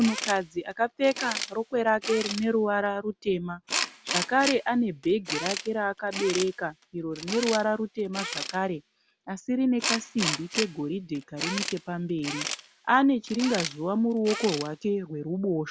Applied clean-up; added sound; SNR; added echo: none; Tools; 8 dB; none.